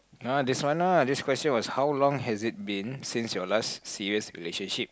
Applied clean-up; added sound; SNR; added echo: none; none; none; none.